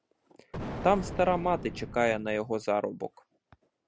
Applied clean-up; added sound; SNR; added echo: none; Explosion; 9 dB; none.